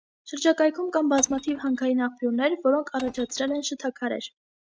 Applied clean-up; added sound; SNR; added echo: neural mask model RNNoise.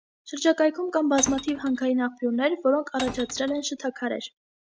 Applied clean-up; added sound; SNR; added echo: none; Glass; 13 dB; none.